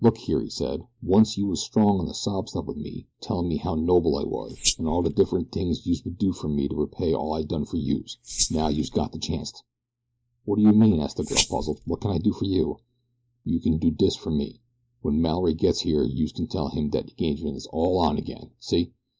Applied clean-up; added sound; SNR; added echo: neural mask model Resemble Enhance denoiser.